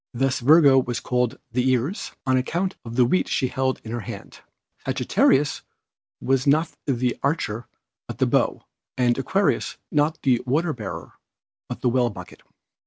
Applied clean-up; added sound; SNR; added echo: none; none; none; none.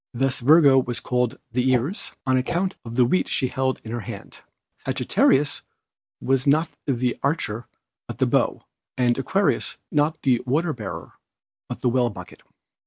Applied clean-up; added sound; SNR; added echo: none; Whoosh, swoosh, swish; 10 dB; none.